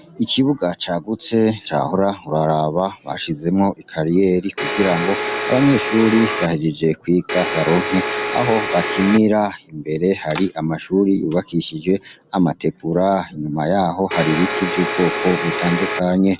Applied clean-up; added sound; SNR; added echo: none; Domestic sounds, home sounds; 4 dB; none.